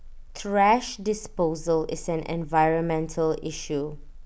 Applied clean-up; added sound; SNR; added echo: none; none; none; none.